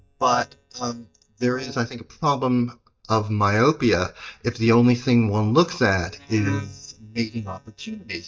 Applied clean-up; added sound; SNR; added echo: neural mask model DeepFilterNet 3.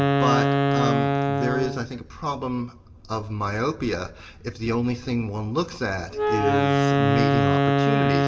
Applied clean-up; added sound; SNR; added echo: none; Wind instrument, woodwind instrument; -4 dB; reverberation time 0.8 s.